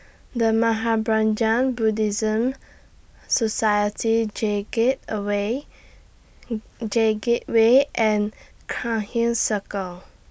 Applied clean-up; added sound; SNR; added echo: none; none; none; none.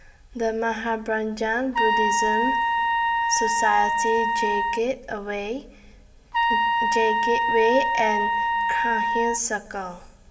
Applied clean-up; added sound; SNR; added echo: none; Trumpet; -4 dB; reverberation time 1.0 s.